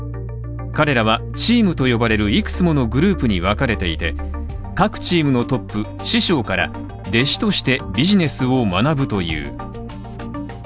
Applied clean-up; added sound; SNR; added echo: none; none; none; none.